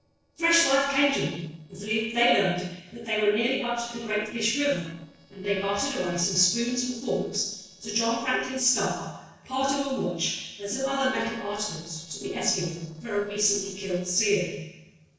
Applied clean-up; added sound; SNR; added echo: neural separator model SepFormer DNS4.